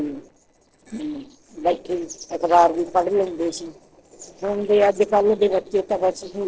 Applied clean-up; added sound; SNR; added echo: neural separator model SepFormer DNS4.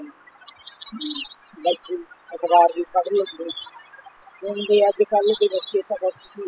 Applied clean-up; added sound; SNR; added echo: classical method spectral subtraction.